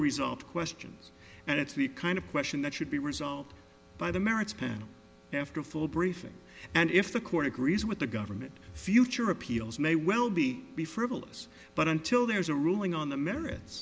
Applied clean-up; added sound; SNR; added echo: none; none; none; none.